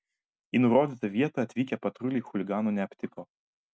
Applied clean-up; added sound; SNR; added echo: none; none; none; none.